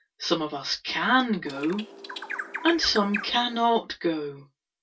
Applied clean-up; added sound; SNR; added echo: none; Bird; 9 dB; reverberation time 0.1 s.